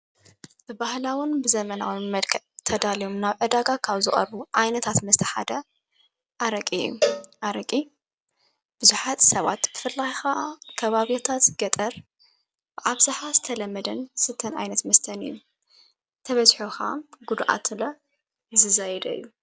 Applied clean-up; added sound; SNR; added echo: none; Cowbell; 6 dB; none.